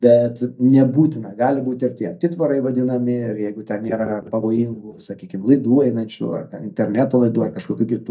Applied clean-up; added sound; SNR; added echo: neural mask model DeepFilterNet 3.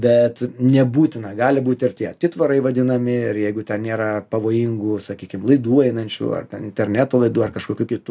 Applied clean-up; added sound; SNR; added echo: none; none; none; none.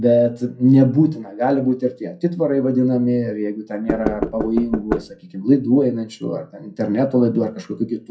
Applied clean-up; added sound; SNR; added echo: classical method WPE with log-MMSE.